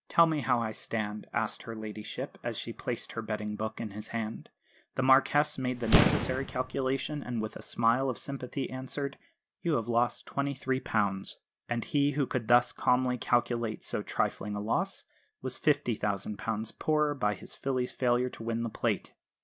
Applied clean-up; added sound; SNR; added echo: none; Boom; -1 dB; none.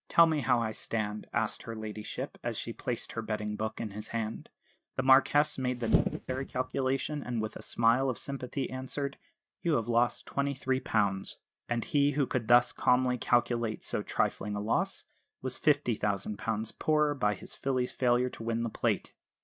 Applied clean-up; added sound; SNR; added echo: neural mask model RNNoise.